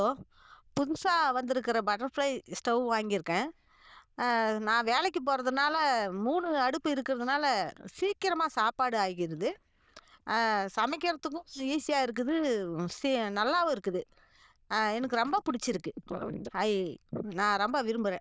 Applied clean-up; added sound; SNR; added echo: neural diffusion model UNIVERSE++.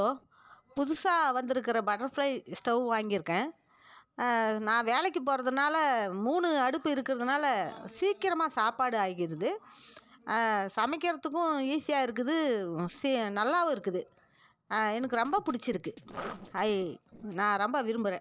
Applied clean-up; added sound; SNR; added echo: neural separator model SepFormer DNS4.